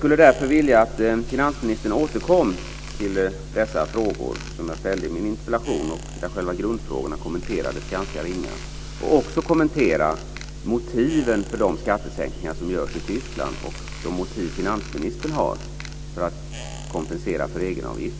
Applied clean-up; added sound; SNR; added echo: none; Hiss / Insect + Squeak; 17 dB; none.